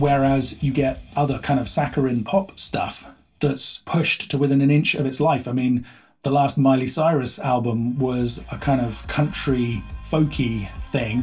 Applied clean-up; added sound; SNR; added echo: none; none; none; reverberation time 0.2 s.